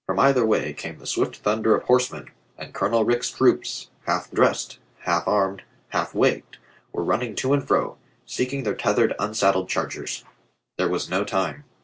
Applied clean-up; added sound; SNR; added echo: none; none; none; none.